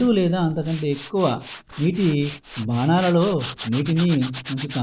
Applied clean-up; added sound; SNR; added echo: none; Tools; 15 dB; none.